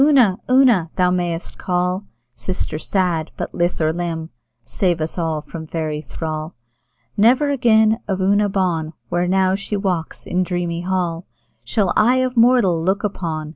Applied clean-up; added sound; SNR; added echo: none; none; none; none.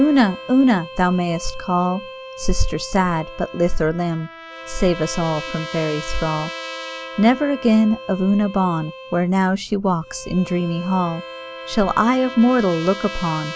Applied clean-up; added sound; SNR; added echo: none; Bowed string instrument + Trumpet; 14 dB; none.